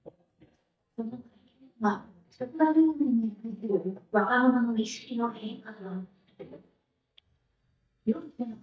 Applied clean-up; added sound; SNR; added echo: neural mask model DeepFilterNet 3.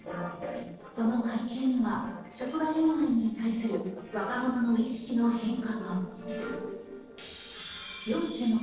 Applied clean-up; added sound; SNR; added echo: neural separator model SepFormer DNS4.